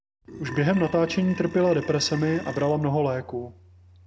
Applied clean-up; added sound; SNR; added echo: none; Burping, eructation; 15 dB; none.